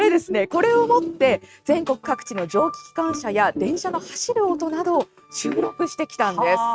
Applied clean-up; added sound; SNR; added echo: neural mask model RNNoise.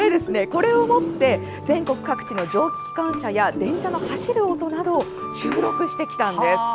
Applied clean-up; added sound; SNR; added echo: none; Sliding door; 10 dB; none.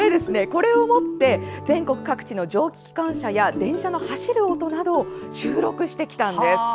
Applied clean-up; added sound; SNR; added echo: none; none; none; none.